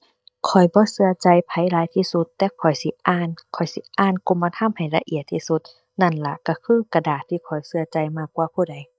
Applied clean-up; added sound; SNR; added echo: neural mask model DeepFilterNet 3.